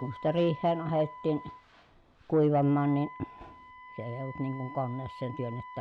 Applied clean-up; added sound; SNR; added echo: none; Wind instrument, woodwind instrument; 16 dB; none.